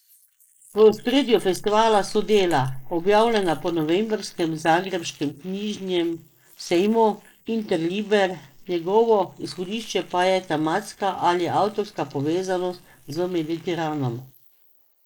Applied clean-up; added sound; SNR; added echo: neural mask model Resemble Enhance denoiser.